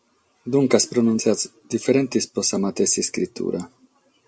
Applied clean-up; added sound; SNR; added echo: none; none; none; none.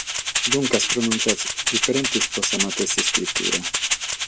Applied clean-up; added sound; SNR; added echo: none; Rattle (instrument); -3 dB; none.